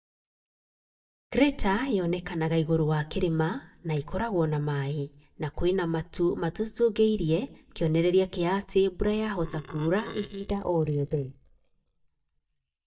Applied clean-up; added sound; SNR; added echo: neural mask model DeepFilterNet 3.